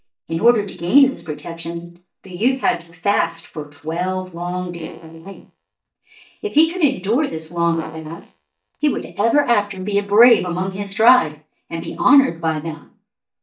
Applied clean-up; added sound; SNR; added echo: neural mask model DeepFilterNet 3.